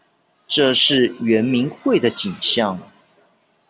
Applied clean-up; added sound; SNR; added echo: none; none; none; none.